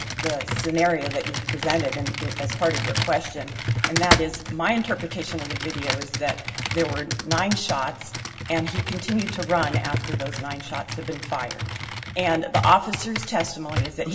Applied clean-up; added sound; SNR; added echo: none; Computer keyboard; 2 dB; reverberation time 0.8 s.